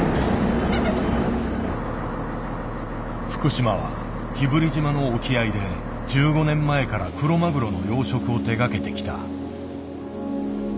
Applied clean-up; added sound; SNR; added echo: none; none; none; none.